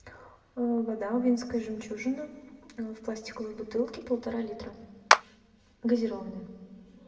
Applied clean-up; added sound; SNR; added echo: none; Clapping; -4 dB; reverberation time 1.4 s.